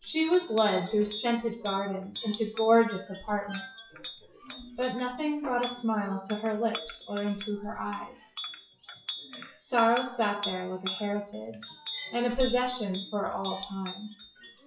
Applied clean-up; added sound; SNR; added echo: classical method WPE with log-MMSE.